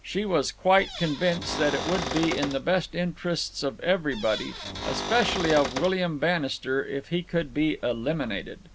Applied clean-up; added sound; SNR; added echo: none; Cupboard open or close / Door; 6 dB; none.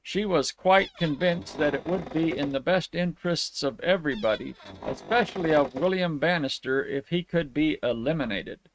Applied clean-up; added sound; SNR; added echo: neural mask model RNNoise.